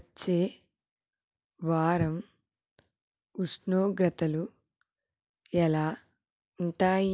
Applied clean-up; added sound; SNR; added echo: none; none; none; none.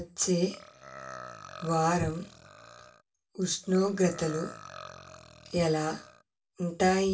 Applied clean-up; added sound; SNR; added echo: none; Burping, eructation; 17 dB; reverberation time 0.2 s.